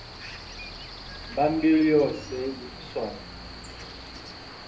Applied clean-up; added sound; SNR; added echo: none; Cricket; 13 dB; reverberation time 0.3 s.